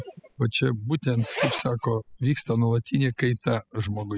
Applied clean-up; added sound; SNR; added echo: classical method spectral subtraction.